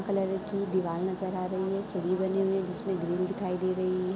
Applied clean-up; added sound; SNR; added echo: none; none; none; none.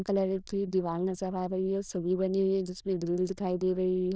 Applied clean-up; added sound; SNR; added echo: neural diffusion model UNIVERSE++.